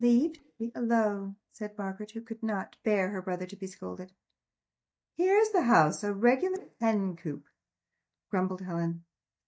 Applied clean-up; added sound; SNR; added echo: neural mask model DeepFilterNet 3.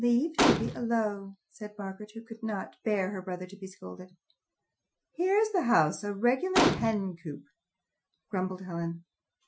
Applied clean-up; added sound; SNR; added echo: classical method Wiener filter.